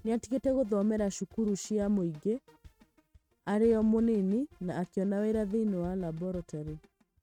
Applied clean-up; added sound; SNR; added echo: neural mask model RNNoise.